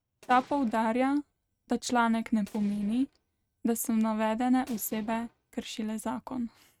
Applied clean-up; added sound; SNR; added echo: neural mask model RNNoise.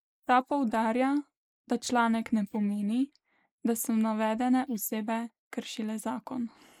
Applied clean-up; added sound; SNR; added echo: neural mask model Resemble Enhance denoiser.